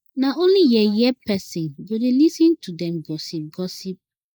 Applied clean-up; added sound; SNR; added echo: neural mask model Resemble Enhance denoiser.